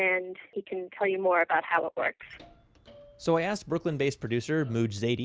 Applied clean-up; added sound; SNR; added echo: none; none; none; none.